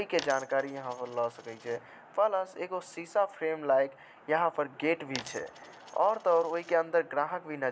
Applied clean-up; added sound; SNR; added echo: none; Coin (dropping); 17 dB; none.